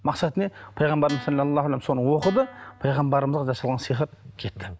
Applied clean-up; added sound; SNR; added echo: none; Guitar; 18 dB; none.